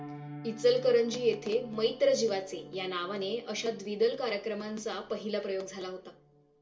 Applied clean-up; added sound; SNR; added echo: none; Piano; 18 dB; reverberation time 0.2 s.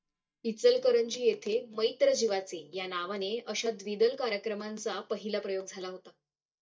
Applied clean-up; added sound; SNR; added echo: neural mask model DeepFilterNet 3.